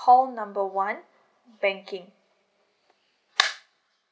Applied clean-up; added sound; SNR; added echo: none; none; none; none.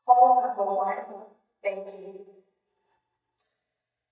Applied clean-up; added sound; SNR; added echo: neural mask model DeepFilterNet 3.